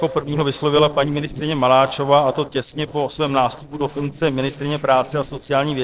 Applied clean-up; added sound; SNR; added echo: neural separator model SepFormer DNS4.